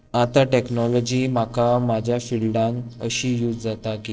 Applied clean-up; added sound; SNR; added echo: neural separator model SepFormer DNS4.